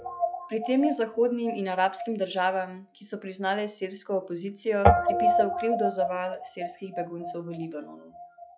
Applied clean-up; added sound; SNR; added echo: classical method log-MMSE.